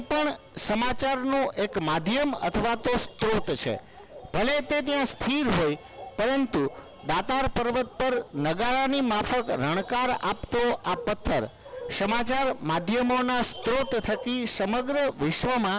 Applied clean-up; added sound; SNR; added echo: none; Bark; 18 dB; none.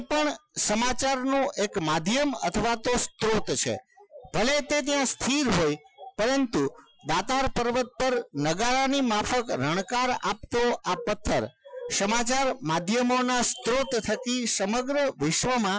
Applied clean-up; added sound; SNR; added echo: classical method Wiener filter.